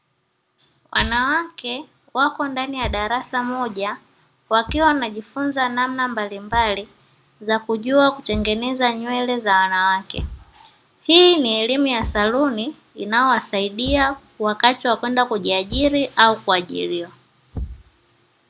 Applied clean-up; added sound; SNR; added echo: none; Thump, thud; 17 dB; none.